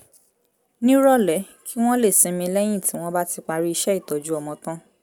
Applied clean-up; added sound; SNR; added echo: none; none; none; none.